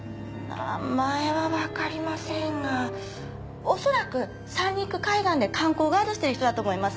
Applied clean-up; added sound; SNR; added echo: none; none; none; none.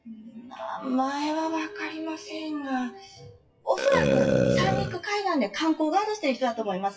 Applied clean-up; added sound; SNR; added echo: classical method WPE with log-MMSE.